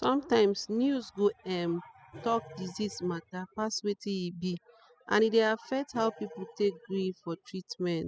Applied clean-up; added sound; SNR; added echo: classical method spectral subtraction.